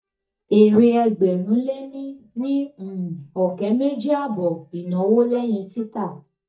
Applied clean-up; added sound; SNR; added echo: neural mask model DeepFilterNet 3.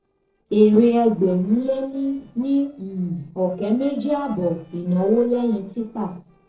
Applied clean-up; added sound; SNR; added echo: neural separator model SepFormer DNS4.